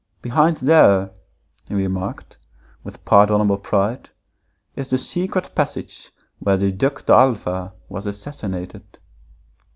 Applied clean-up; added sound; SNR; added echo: none; none; none; none.